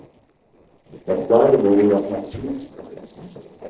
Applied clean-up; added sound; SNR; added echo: neural separator model SepFormer DNS4.